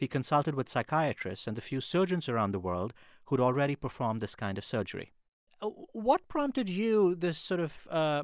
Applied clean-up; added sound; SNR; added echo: none; none; none; none.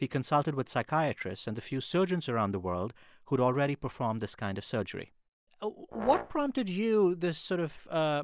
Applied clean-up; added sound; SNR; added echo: none; Brass instrument; 10 dB; none.